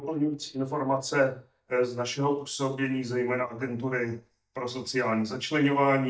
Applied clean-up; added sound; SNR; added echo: neural mask model DeepFilterNet 3.